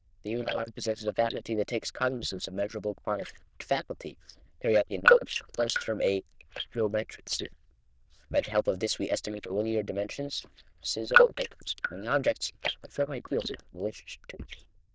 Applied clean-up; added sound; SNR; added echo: neural diffusion model UNIVERSE++.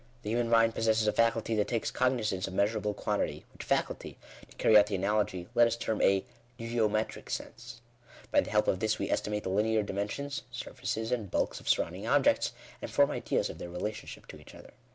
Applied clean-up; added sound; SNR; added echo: none; none; none; none.